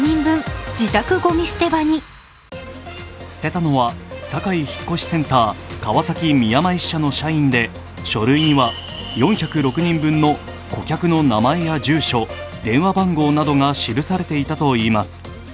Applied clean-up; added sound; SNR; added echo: none; none; none; none.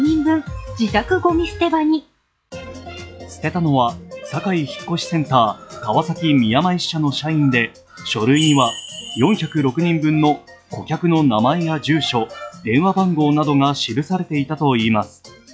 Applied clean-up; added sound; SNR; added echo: classical method log-MMSE.